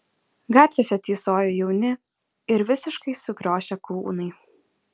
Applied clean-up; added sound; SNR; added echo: none; none; none; none.